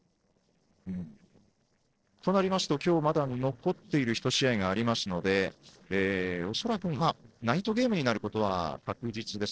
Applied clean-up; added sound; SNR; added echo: neural separator model SepFormer DNS4.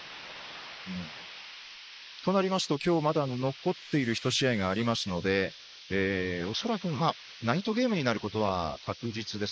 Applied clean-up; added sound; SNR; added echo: neural mask model Resemble Enhance denoiser.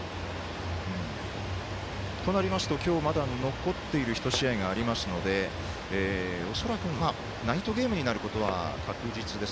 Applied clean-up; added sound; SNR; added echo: none; Thump, thud; 13 dB; none.